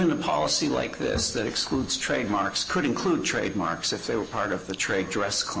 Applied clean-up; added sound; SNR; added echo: none; none; none; none.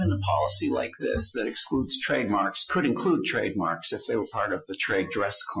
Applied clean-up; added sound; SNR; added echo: classical method Wiener filter.